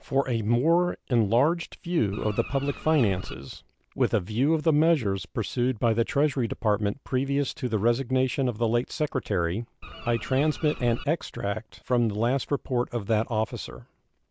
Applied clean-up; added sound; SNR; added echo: none; Bird; 12 dB; none.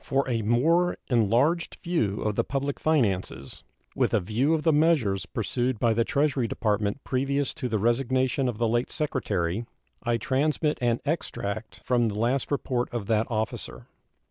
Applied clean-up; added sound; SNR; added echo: none; none; none; none.